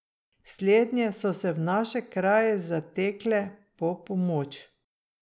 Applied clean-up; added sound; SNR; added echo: none; none; none; none.